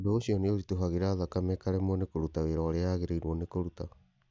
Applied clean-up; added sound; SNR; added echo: none; none; none; none.